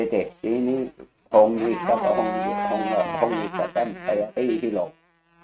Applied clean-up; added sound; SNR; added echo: neural mask model RNNoise.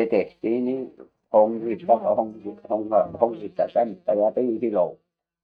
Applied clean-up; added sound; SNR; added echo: neural mask model DeepFilterNet 3.